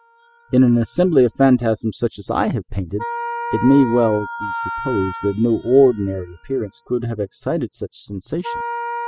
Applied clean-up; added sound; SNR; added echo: classical method spectral subtraction.